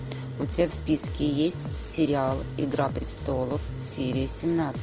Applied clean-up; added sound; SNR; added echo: none; Bass guitar; 9 dB; none.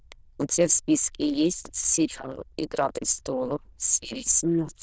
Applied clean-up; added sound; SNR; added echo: neural diffusion model UNIVERSE++.